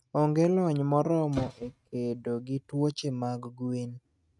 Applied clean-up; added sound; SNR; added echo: neural mask model RNNoise.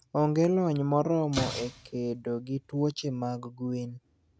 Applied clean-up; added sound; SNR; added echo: none; Explosion; 10 dB; none.